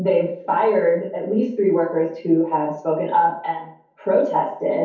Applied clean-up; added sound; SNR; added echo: none; none; none; reverberation time 0.6 s.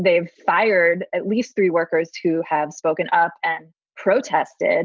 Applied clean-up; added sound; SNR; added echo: none; none; none; none.